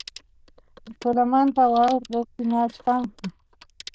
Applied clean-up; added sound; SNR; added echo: neural diffusion model UNIVERSE++.